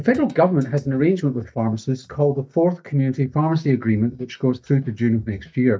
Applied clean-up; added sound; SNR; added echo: neural mask model DeepFilterNet 3.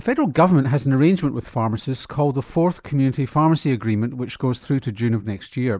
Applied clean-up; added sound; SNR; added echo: none; none; none; none.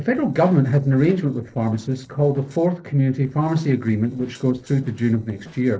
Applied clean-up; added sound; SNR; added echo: neural separator model SepFormer DNS4.